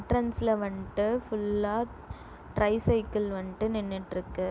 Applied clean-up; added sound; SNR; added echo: none; none; none; none.